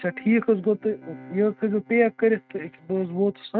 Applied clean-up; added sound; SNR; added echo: neural mask model RNNoise.